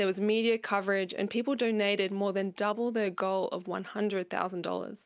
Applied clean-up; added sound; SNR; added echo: none; none; none; none.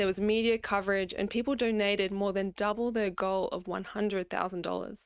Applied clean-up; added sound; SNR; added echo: neural mask model RNNoise.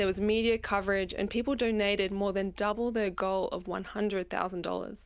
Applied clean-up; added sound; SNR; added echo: none; Bass guitar; 20 dB; none.